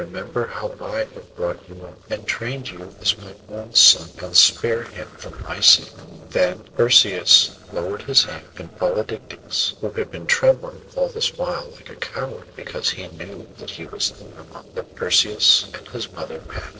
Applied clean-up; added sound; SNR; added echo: neural separator model SepFormer DNS4.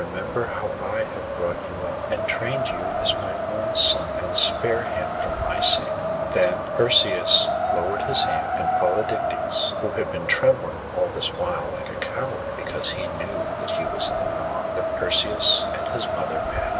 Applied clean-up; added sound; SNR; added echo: none; Wind; 2 dB; reverberation time 0.8 s.